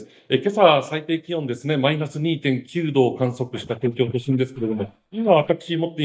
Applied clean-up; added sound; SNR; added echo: neural mask model DeepFilterNet 3.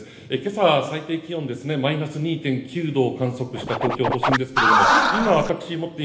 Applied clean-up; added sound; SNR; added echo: none; Scratching (performance technique); -4 dB; reverberation time 1.1 s.